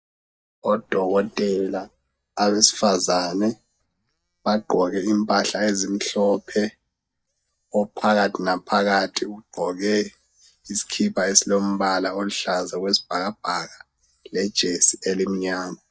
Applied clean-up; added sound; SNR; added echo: neural mask model DeepFilterNet 3.